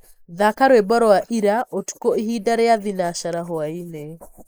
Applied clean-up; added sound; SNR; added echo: neural mask model Resemble Enhance denoiser.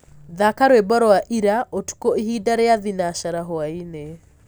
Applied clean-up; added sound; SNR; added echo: none; none; none; none.